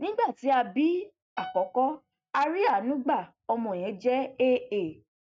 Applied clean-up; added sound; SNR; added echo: neural mask model RNNoise.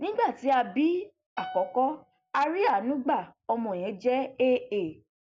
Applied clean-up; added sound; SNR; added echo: none; Piano; 16 dB; none.